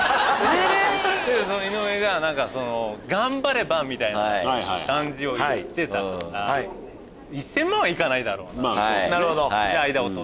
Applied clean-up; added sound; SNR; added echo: none; Subway, metro, underground; 17 dB; none.